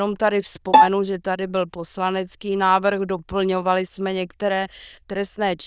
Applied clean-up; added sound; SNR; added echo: neural diffusion model UNIVERSE++.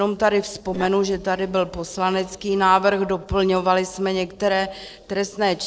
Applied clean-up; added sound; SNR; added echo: neural separator model SepFormer DNS4.